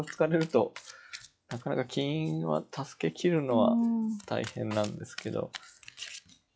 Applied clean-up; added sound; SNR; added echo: classical method log-MMSE.